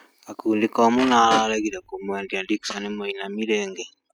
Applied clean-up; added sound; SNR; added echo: classical method spectral subtraction.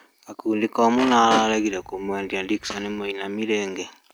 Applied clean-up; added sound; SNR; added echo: none; Fart; 10 dB; none.